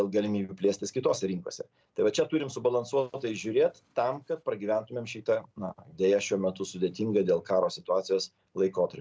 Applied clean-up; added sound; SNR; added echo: none; none; none; none.